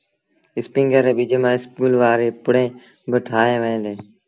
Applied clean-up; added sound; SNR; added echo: none; none; none; none.